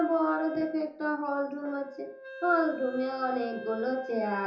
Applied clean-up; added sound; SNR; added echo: none; Wind instrument, woodwind instrument; 15 dB; reverberation time 0.6 s.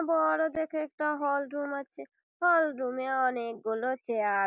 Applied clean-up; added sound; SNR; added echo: none; none; none; none.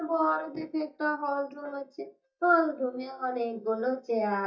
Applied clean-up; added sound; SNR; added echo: neural mask model DeepFilterNet 3.